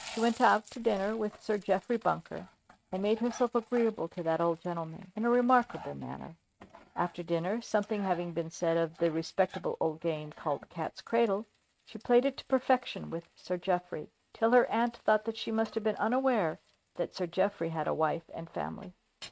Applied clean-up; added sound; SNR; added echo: neural mask model RNNoise.